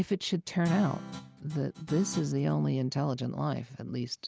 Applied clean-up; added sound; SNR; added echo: none; Guitar; 12 dB; none.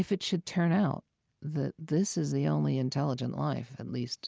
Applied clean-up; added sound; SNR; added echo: none; none; none; none.